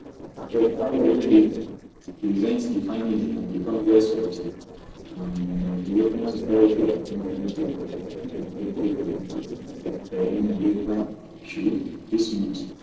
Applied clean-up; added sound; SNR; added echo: neural separator model SepFormer DNS4.